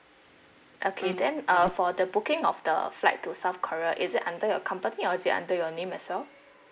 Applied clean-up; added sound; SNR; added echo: none; Insect; 13 dB; none.